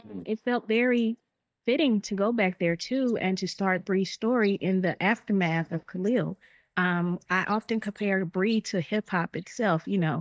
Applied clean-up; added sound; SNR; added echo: neural mask model DeepFilterNet 3.